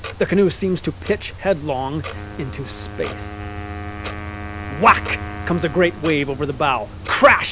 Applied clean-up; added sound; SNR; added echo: none; Clock + Wind instrument, woodwind instrument; 10 dB; none.